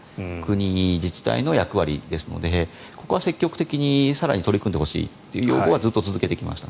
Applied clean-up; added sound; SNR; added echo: none; none; none; none.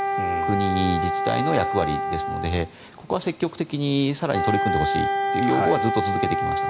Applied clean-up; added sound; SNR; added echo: none; Wind instrument, woodwind instrument; 0 dB; none.